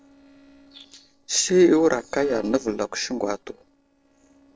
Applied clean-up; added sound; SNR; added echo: neural separator model SepFormer DNS4.